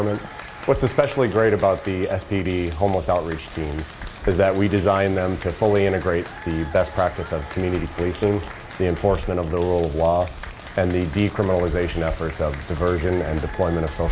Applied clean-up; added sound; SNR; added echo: none; Applause / Crowd; 15 dB; none.